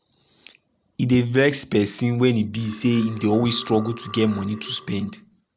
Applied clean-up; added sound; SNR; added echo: none; Burping, eructation; 18 dB; none.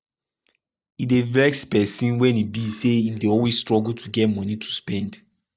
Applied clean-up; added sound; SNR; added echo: neural mask model DeepFilterNet 3.